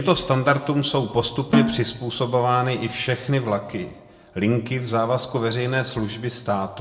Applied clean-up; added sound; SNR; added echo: none; Snare drum; 3 dB; reverberation time 0.8 s.